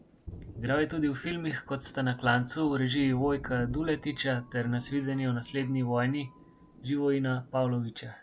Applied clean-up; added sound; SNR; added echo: none; Thunder; 18 dB; none.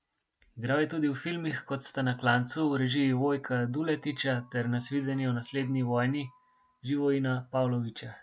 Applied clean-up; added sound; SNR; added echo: none; none; none; none.